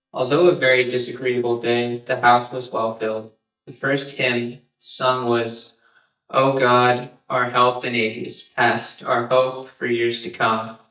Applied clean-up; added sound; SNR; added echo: neural mask model DeepFilterNet 3.